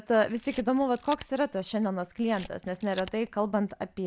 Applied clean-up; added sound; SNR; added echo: none; Camera; 19 dB; none.